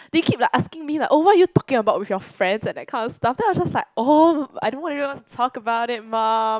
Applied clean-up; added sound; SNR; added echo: none; none; none; none.